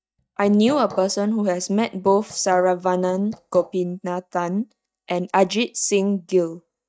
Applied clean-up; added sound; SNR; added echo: neural mask model DeepFilterNet 3.